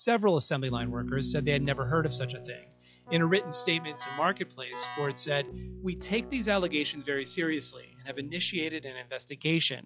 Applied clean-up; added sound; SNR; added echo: classical method log-MMSE.